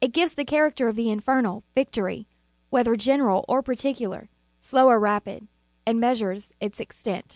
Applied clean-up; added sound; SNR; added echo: none; none; none; none.